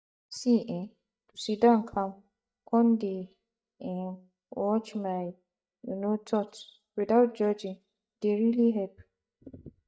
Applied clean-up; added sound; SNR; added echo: neural mask model DeepFilterNet 3.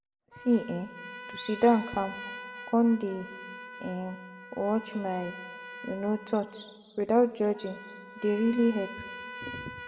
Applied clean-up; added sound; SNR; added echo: none; Trumpet; 14 dB; reverberation time 1.3 s.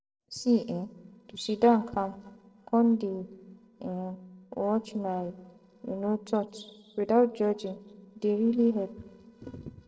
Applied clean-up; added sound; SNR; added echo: neural separator model SepFormer DNS4.